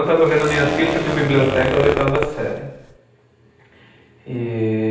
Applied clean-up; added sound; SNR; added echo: none; Zipper (clothing); 5 dB; reverberation time 0.9 s.